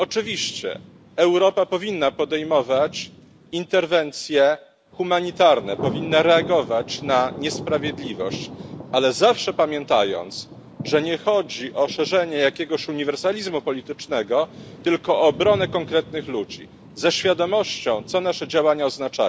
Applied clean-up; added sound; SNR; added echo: none; Thunder; 15 dB; none.